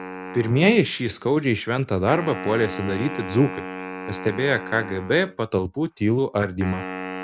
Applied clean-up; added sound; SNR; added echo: none; Wind instrument, woodwind instrument; 12 dB; none.